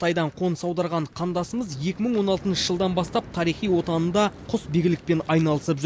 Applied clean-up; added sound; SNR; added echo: none; none; none; none.